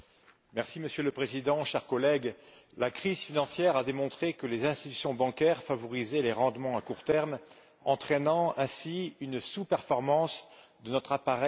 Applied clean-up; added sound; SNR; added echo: none; none; none; none.